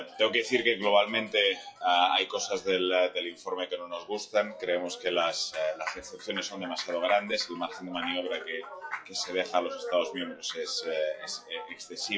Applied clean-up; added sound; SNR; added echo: classical method WPE with log-MMSE.